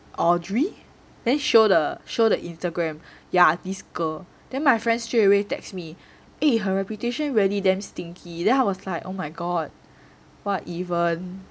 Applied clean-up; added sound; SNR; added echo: none; none; none; none.